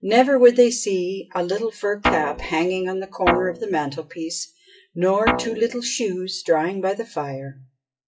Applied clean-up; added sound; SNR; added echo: classical method WPE with log-MMSE.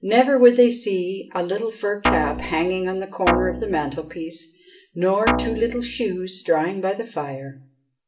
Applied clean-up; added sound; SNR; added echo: none; Guitar; 3 dB; reverberation time 0.4 s.